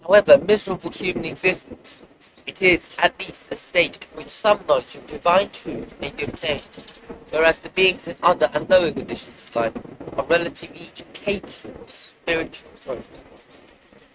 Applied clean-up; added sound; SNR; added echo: neural mask model RNNoise.